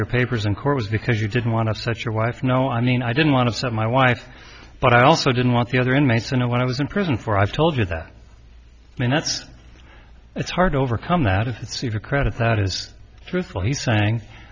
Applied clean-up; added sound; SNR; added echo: none; none; none; none.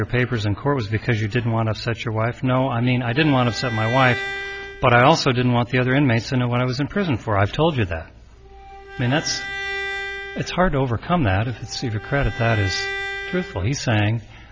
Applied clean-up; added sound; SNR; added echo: none; Bowed string instrument; 11 dB; none.